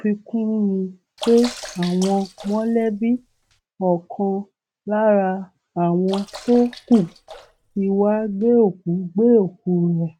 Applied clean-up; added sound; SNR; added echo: neural mask model RNNoise.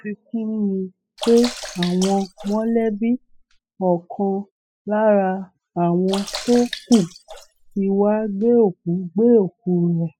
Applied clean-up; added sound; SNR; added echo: classical method spectral subtraction.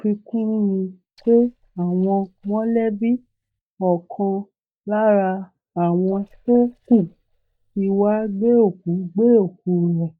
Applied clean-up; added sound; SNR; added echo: neural mask model DeepFilterNet 3.